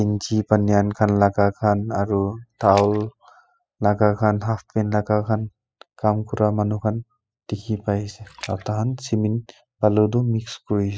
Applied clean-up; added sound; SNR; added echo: classical method spectral subtraction.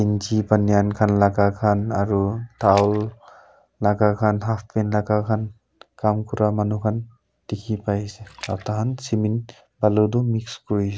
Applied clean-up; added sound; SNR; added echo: none; Splash, splatter; 19 dB; none.